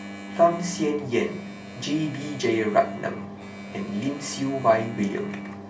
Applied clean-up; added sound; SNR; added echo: none; Engine; 12 dB; reverberation time 0.2 s.